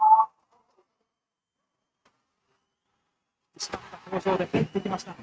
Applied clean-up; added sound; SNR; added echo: neural mask model RNNoise.